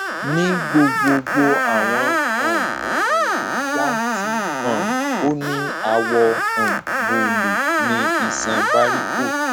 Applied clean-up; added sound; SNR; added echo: none; Screech; -2 dB; none.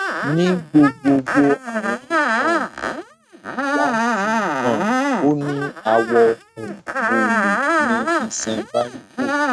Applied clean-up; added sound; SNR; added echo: neural mask model RNNoise.